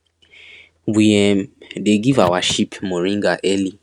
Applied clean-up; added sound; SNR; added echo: neural mask model RNNoise.